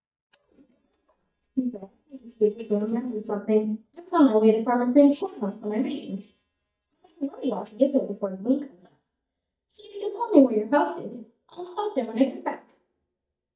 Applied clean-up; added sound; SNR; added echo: neural mask model DeepFilterNet 3.